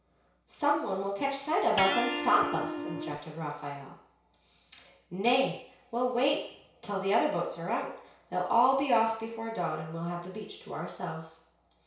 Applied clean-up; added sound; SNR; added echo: none; Electric guitar; 5 dB; reverberation time 0.6 s.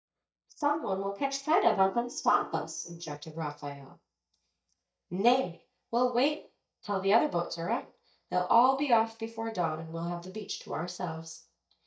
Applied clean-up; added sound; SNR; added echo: neural mask model DeepFilterNet 3.